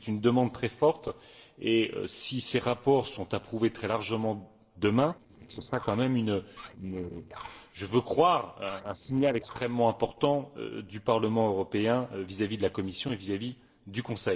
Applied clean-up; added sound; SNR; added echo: neural separator model SepFormer DNS4.